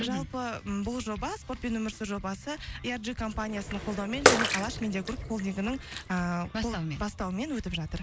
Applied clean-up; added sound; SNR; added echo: none; Bathtub (filling or washing) / Water / Splash, splatter; -2 dB; none.